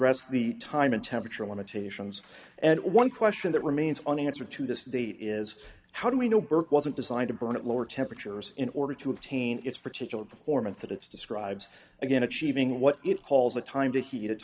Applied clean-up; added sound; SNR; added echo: none; none; none; none.